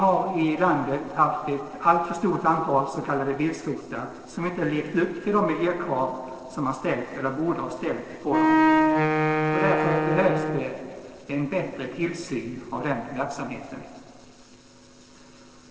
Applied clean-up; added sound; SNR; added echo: neural separator model SepFormer DNS4.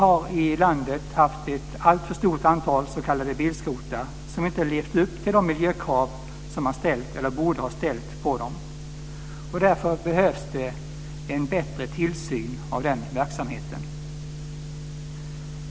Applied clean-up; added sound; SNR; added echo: none; none; none; none.